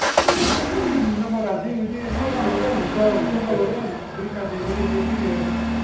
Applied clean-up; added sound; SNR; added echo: none; Engine starting / Accelerating, revving, vroom / Motor vehicle (road); 0 dB; reverberation time 0.8 s.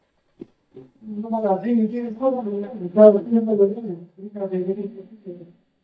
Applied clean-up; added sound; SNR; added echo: neural mask model DeepFilterNet 3.